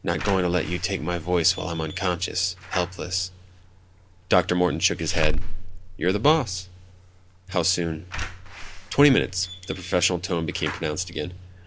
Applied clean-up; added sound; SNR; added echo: none; Slam / Alarm; 5 dB; none.